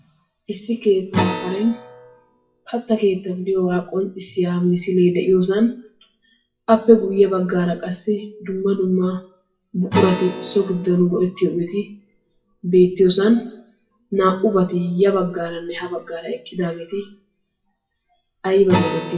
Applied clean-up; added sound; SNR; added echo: classical method WPE with log-MMSE.